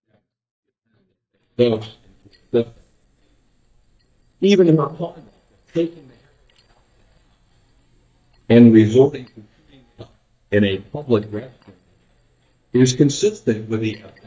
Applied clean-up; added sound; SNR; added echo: neural mask model DeepFilterNet 3.